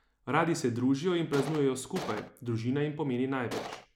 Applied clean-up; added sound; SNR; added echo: none; Gunshot, gunfire; 9 dB; none.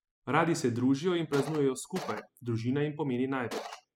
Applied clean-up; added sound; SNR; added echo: classical method spectral subtraction.